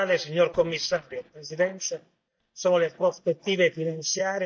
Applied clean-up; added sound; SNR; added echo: neural mask model DeepFilterNet 3.